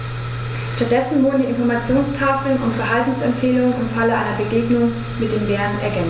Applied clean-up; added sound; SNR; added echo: none; none; none; none.